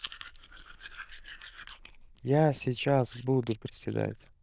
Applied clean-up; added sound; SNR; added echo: neural diffusion model UNIVERSE++.